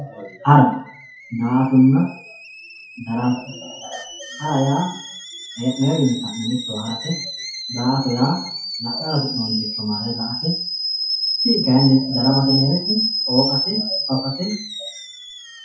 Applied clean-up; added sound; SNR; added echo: classical method WPE with log-MMSE.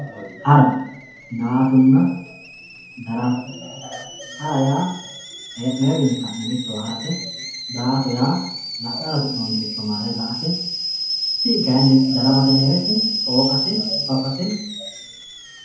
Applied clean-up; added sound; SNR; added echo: none; Boiling / Alarm; 7 dB; reverberation time 0.7 s.